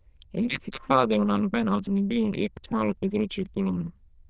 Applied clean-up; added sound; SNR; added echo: neural diffusion model UNIVERSE++.